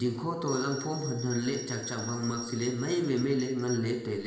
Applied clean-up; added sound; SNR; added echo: none; Bell; 13 dB; reverberation time 1.1 s.